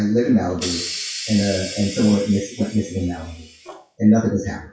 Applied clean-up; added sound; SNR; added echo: classical method WPE with log-MMSE.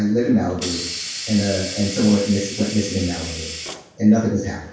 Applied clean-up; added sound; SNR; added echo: none; Hiss; 11 dB; reverberation time 0.7 s.